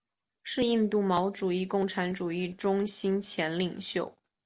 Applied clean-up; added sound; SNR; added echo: none; none; none; none.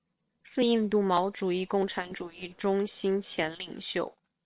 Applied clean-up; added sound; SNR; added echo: neural separator model SepFormer WHAM!.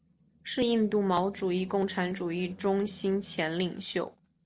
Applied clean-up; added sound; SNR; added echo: none; Animal; 18 dB; none.